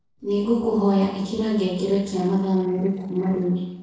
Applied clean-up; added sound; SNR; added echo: neural separator model SepFormer DNS4.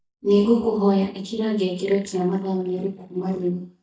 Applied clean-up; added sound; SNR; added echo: neural mask model DeepFilterNet 3.